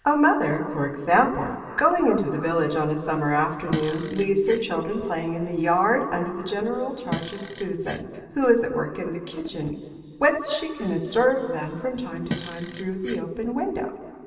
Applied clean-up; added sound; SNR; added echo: none; Fart; 11 dB; reverberation time 2.7 s.